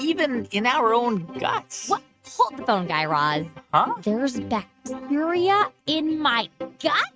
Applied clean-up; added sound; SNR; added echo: neural mask model RNNoise.